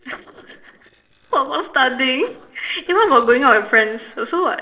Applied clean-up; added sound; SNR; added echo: neural separator model SepFormer DNS4.